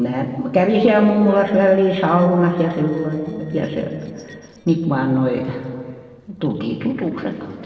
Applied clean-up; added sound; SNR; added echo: neural separator model SepFormer DNS4.